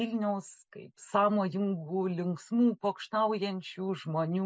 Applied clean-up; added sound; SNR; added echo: none; none; none; none.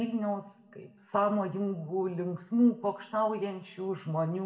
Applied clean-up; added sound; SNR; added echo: none; none; none; reverberation time 0.8 s.